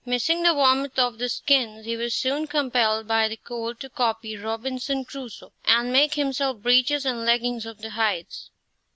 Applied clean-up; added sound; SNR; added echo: none; none; none; none.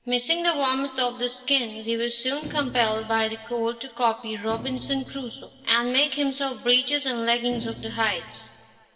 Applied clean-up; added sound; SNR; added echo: none; Thump, thud; 16 dB; reverberation time 1.7 s.